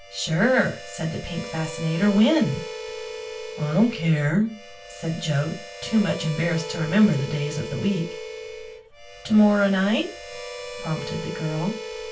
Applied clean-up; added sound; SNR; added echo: none; Harmonica; 11 dB; reverberation time 0.2 s.